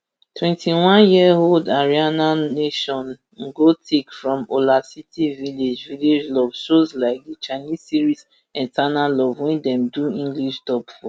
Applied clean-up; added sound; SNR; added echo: none; none; none; none.